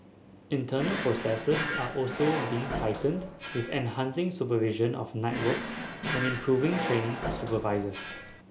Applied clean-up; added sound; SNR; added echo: none; Drawer open or close; 5 dB; none.